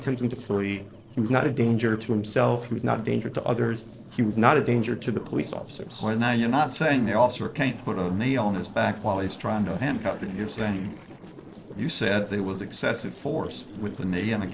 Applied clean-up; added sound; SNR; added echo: neural separator model SepFormer DNS4.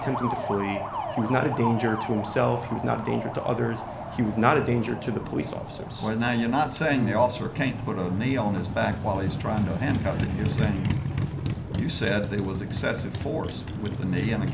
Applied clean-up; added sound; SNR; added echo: none; Motorcycle; 4 dB; none.